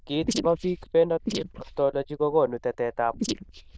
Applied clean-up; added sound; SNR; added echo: neural diffusion model UNIVERSE++.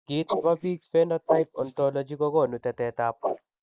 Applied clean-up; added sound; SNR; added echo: neural mask model Resemble Enhance denoiser.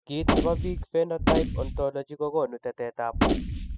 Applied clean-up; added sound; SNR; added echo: classical method spectral subtraction.